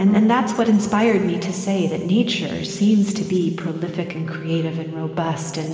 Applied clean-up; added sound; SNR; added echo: none; Keyboard (musical); 19 dB; reverberation time 2.2 s.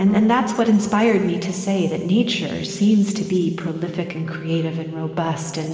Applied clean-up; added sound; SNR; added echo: neural separator model SepFormer DNS4.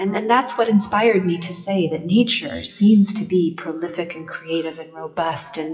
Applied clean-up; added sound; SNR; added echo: classical method WPE with log-MMSE.